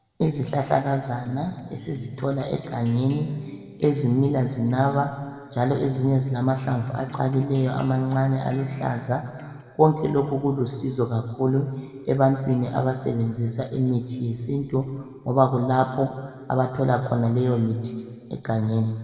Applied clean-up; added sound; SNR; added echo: none; Electric guitar; 17 dB; reverberation time 1.9 s.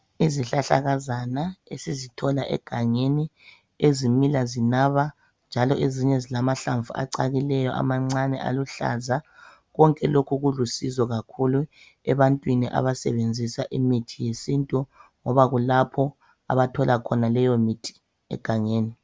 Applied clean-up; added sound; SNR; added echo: none; none; none; none.